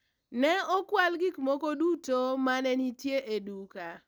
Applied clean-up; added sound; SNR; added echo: none; none; none; none.